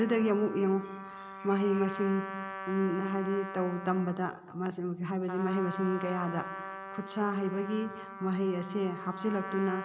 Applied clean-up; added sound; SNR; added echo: none; Trumpet; 10 dB; none.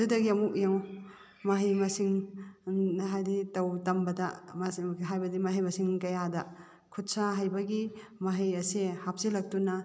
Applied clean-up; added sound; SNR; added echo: none; none; none; none.